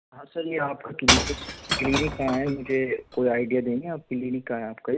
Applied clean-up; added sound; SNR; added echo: none; Shatter / Crushing; 2 dB; none.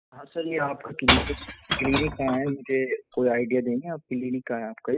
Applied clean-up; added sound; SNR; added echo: classical method spectral subtraction.